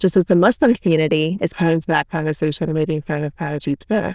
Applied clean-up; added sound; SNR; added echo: neural diffusion model UNIVERSE++.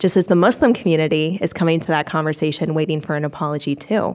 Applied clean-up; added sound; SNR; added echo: none; none; none; none.